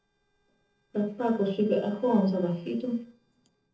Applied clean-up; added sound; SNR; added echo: neural separator model SepFormer DNS4.